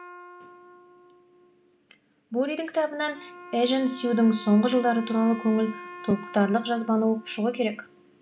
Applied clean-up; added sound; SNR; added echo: none; Wind instrument, woodwind instrument; 18 dB; none.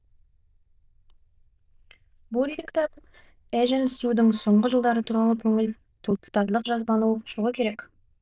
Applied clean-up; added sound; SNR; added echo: neural diffusion model UNIVERSE++.